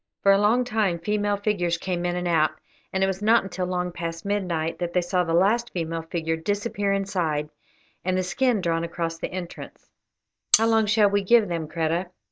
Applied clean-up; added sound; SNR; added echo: neural mask model DeepFilterNet 3.